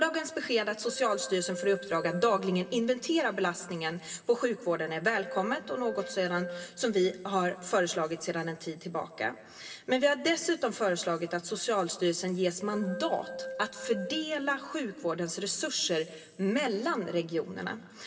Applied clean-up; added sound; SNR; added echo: none; Keyboard (musical); 12 dB; reverberation time 2.9 s.